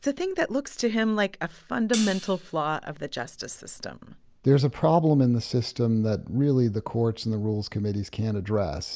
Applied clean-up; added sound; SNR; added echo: none; Hi-hat; 14 dB; none.